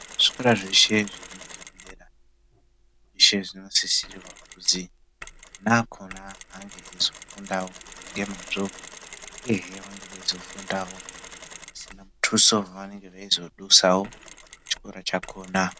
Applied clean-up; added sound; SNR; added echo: none; Mechanisms; 18 dB; none.